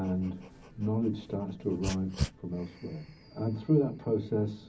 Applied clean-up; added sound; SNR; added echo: none; Dog; 11 dB; reverberation time 0.4 s.